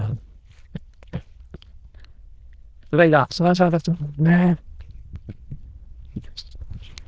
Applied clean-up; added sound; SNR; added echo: neural diffusion model UNIVERSE++.